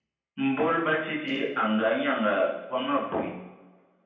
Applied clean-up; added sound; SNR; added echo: none; none; none; reverberation time 0.9 s.